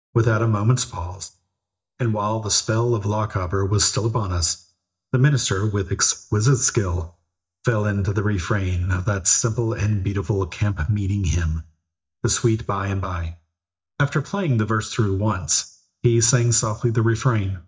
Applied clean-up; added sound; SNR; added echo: neural mask model DeepFilterNet 3.